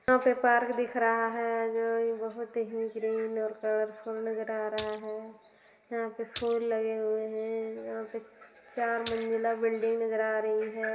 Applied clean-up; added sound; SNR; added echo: none; Splash, splatter; 17 dB; reverberation time 2.0 s.